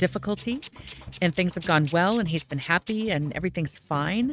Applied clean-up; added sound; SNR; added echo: neural mask model RNNoise.